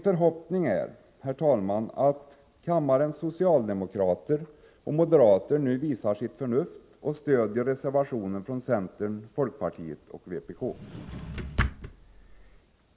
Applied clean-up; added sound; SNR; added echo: none; Drawer open or close; 7 dB; none.